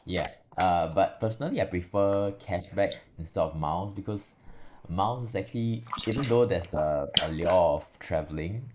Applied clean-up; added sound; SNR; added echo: neural mask model Resemble Enhance denoiser.